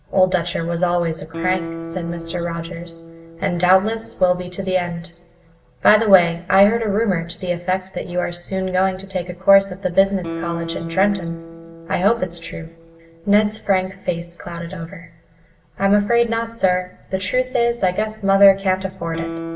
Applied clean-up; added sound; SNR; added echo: none; Guitar; 15 dB; reverberation time 0.7 s.